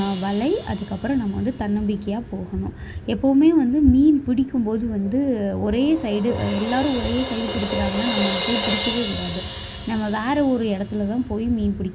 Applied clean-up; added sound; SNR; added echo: none; Crash cymbal; 10 dB; none.